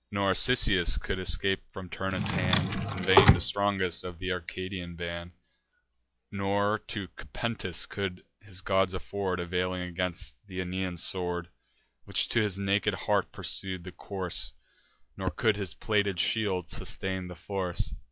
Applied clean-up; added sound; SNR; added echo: classical method log-MMSE.